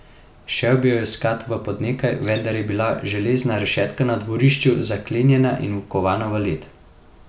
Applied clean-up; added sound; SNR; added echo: none; none; none; none.